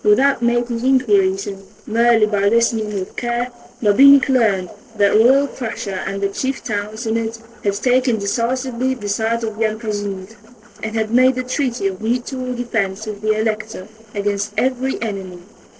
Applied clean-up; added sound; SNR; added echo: neural separator model SepFormer DNS4.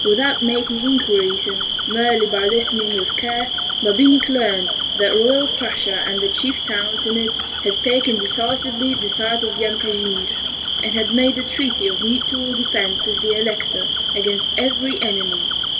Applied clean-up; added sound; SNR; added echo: none; Cricket; 1 dB; reverberation time 2.3 s.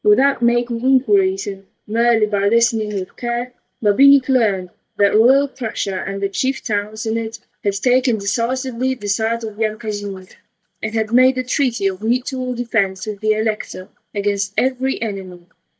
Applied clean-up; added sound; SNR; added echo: neural mask model DeepFilterNet 3.